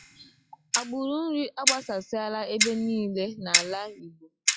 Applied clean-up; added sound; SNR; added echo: classical method log-MMSE.